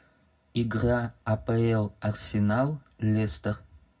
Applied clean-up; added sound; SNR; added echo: none; none; none; reverberation time 0.4 s.